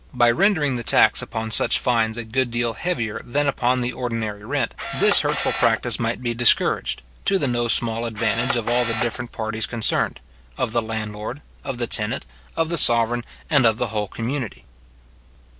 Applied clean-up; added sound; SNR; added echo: none; Camera; 5 dB; none.